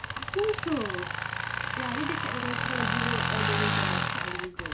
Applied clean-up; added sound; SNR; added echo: none; Tools; -5 dB; none.